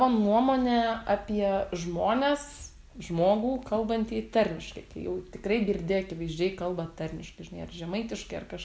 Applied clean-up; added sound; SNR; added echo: none; none; none; none.